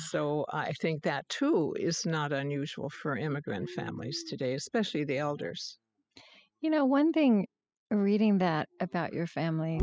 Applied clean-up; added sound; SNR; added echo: classical method spectral subtraction.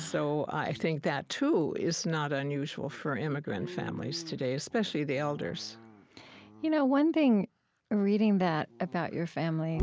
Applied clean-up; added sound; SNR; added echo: none; Dog; 17 dB; none.